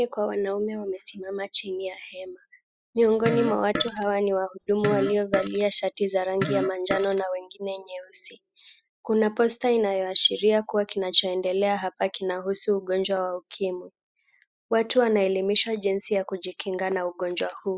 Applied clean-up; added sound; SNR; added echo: classical method spectral subtraction.